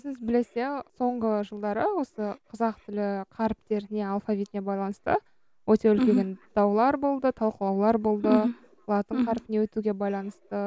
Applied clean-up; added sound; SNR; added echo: none; none; none; none.